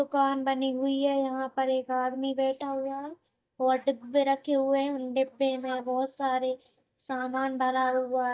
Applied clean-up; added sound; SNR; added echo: neural mask model DeepFilterNet 3.